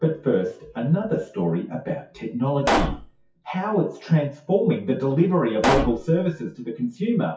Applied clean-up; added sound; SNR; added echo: classical method WPE with log-MMSE.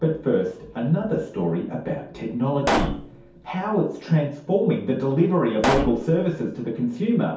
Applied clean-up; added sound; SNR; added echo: none; Explosion; 4 dB; reverberation time 0.6 s.